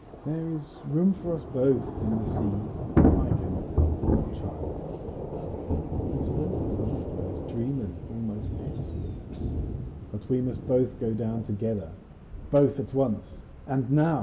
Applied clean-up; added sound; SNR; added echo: none; Thunder / Rain; 1 dB; reverberation time 0.9 s.